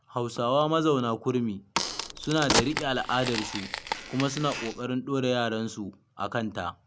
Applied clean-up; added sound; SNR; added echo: none; Crack; 3 dB; none.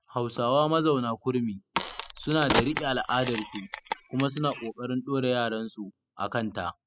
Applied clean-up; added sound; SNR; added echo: classical method spectral subtraction.